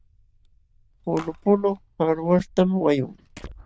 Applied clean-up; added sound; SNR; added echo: neural diffusion model UNIVERSE++.